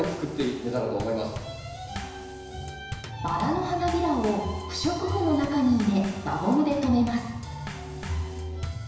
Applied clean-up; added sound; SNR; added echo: none; Bass drum / Snare drum / Drum kit; 12 dB; reverberation time 1.0 s.